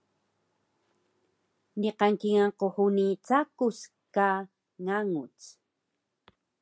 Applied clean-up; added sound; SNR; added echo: none; none; none; none.